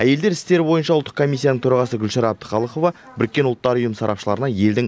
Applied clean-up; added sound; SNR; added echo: none; none; none; none.